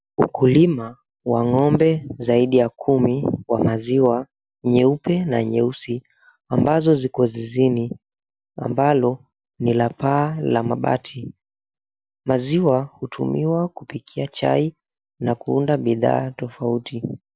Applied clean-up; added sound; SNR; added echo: none; none; none; none.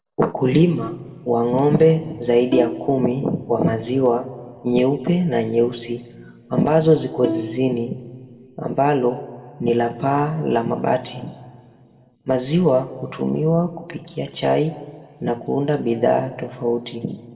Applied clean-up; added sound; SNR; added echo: none; Bowed string instrument; 9 dB; reverberation time 1.2 s.